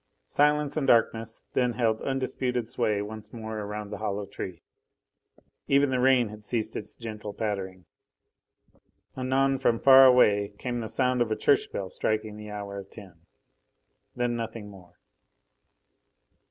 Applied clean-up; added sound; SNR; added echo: none; none; none; none.